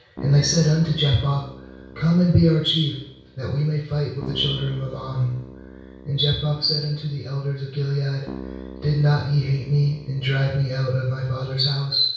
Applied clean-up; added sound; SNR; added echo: none; Keyboard (musical); 17 dB; reverberation time 0.6 s.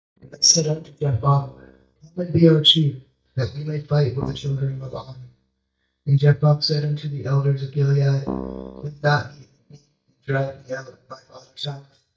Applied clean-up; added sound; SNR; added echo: neural mask model DeepFilterNet 3.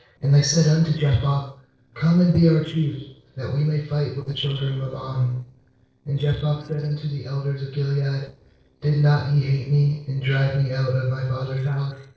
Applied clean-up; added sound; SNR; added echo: neural separator model SepFormer DNS4.